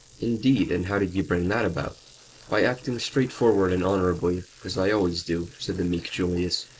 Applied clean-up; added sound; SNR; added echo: neural mask model Resemble Enhance denoiser.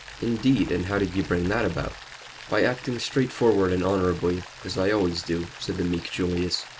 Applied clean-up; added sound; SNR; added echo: none; Rain; 17 dB; none.